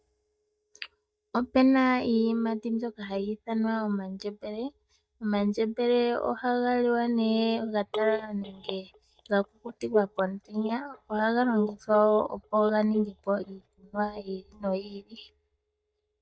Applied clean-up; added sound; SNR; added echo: neural mask model DeepFilterNet 3.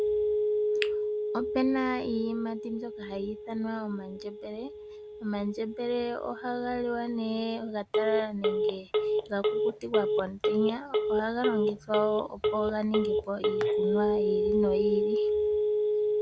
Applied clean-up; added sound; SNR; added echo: none; Telephone; -3 dB; none.